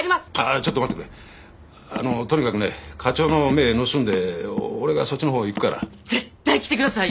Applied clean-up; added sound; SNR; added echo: none; Car; 13 dB; none.